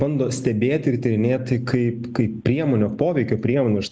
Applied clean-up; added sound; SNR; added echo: none; none; none; none.